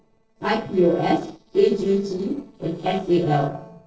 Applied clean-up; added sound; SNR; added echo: neural separator model SepFormer DNS4.